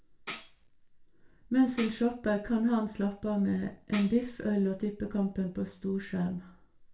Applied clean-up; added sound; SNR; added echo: none; Tambourine; 17 dB; reverberation time 0.3 s.